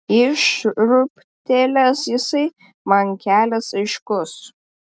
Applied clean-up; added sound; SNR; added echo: none; none; none; none.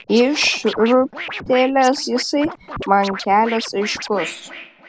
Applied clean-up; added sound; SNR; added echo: none; Scratching (performance technique); 13 dB; none.